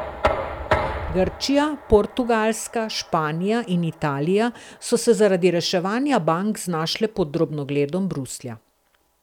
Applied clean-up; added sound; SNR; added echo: none; Knock; 10 dB; none.